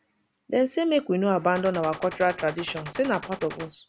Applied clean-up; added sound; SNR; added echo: none; Gunshot, gunfire; 13 dB; none.